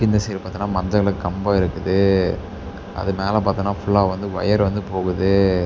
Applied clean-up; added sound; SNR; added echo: none; none; none; none.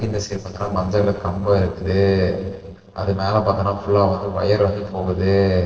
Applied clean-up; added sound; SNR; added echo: neural separator model SepFormer DNS4.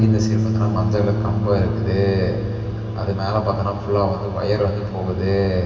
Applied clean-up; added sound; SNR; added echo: none; Bass guitar; 2 dB; reverberation time 2.6 s.